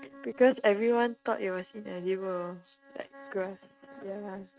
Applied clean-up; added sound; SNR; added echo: neural mask model RNNoise.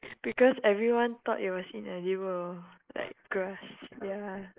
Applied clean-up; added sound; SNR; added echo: neural mask model Resemble Enhance denoiser.